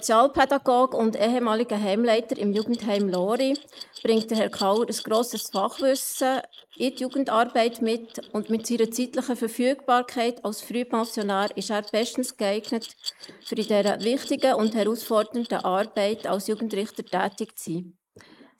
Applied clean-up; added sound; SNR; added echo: neural mask model Resemble Enhance denoiser.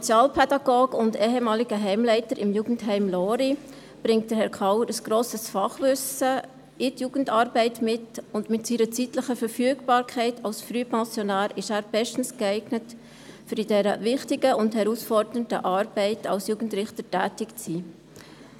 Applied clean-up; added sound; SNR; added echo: none; none; none; none.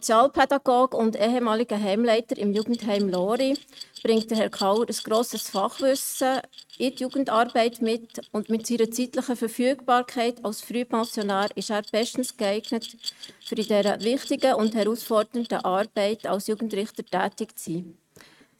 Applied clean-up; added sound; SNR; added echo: neural mask model RNNoise.